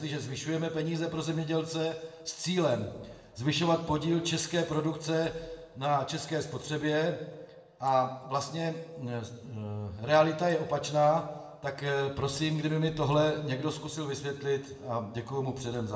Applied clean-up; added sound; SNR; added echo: none; none; none; reverberation time 0.9 s.